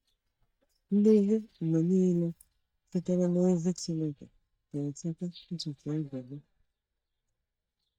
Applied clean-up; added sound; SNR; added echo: neural mask model DeepFilterNet 3.